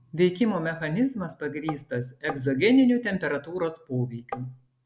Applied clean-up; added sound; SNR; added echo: none; Tap; 12 dB; none.